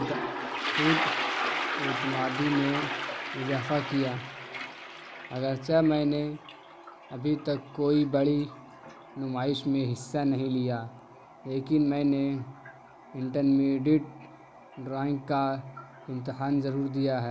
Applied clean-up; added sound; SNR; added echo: none; Toilet flush; 8 dB; none.